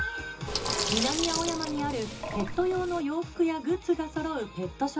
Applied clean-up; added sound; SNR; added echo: none; Sink (filling or washing); 2 dB; reverberation time 0.2 s.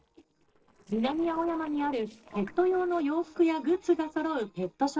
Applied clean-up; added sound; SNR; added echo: neural separator model SepFormer DNS4.